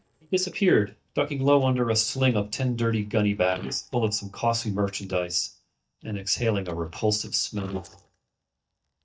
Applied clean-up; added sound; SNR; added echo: neural mask model DeepFilterNet 3.